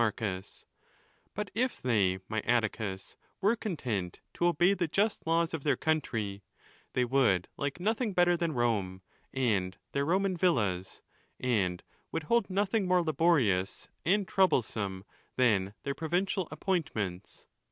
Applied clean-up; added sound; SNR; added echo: none; none; none; none.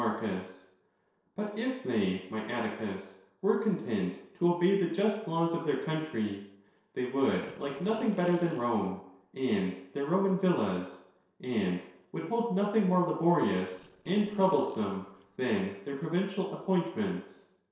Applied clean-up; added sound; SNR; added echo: neural separator model SepFormer DNS4.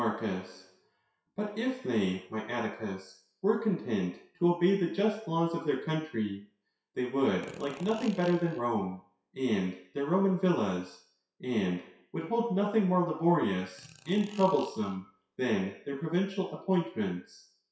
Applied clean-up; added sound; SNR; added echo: classical method WPE with log-MMSE.